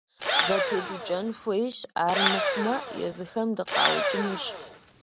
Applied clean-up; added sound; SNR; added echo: none; Engine / Drill; -1 dB; none.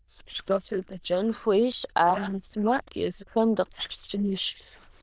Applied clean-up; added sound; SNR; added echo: neural diffusion model UNIVERSE++.